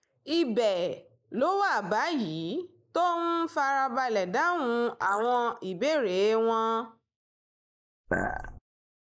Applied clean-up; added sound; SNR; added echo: neural mask model Resemble Enhance denoiser.